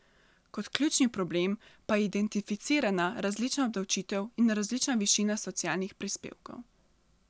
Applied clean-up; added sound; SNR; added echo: none; none; none; none.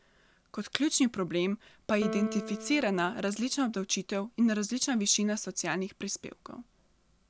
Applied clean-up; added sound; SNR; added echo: none; Piano; 12 dB; none.